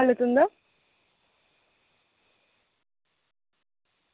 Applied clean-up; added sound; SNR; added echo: none; none; none; none.